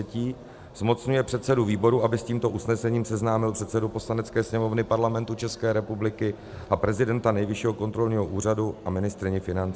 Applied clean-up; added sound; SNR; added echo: none; none; none; none.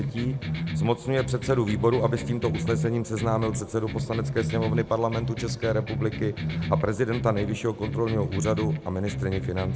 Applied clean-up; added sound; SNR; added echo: none; Electric guitar; 4 dB; none.